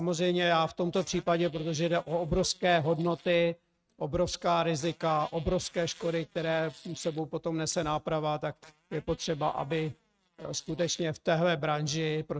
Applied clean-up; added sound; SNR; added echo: neural mask model RNNoise.